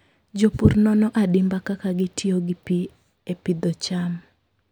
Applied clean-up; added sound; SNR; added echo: none; none; none; none.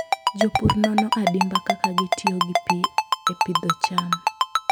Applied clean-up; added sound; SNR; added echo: none; Ringtone; -3 dB; none.